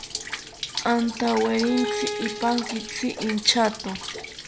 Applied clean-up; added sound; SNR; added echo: none; Rain + Bowed string instrument; 7 dB; none.